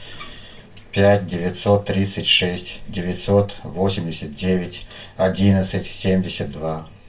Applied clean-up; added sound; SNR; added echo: none; Bathtub (filling or washing); 19 dB; reverberation time 0.2 s.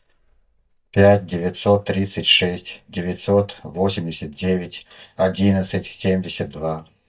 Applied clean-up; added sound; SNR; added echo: neural mask model DeepFilterNet 3.